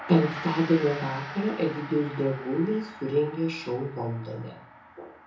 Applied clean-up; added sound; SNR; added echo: none; Gong; 13 dB; reverberation time 0.6 s.